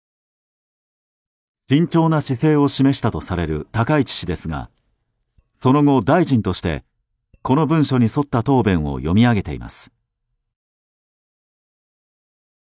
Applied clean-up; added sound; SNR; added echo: neural mask model DeepFilterNet 3.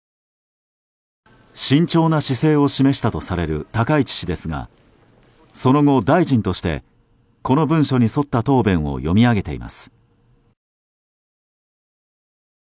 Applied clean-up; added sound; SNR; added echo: none; none; none; none.